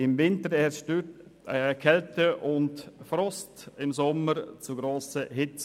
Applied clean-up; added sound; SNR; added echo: none; none; none; none.